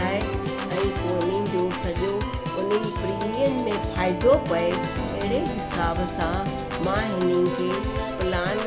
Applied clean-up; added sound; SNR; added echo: none; Organ; 2 dB; none.